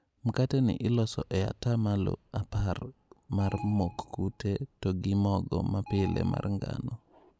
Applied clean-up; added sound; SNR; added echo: none; Alarm; 17 dB; none.